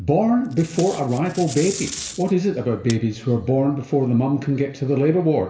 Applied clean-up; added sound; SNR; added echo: none; Packing tape, duct tape; 15 dB; reverberation time 0.7 s.